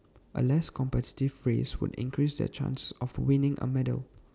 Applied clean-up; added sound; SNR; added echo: none; none; none; none.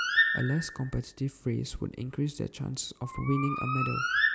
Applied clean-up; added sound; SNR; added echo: none; Bird; 0 dB; none.